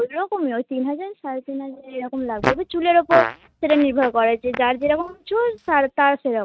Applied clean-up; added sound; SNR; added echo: neural mask model RNNoise.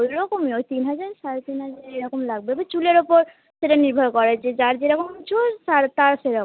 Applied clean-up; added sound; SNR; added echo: none; none; none; none.